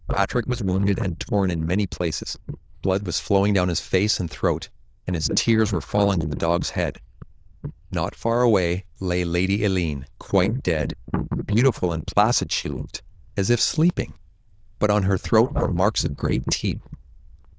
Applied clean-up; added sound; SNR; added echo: neural diffusion model UNIVERSE++.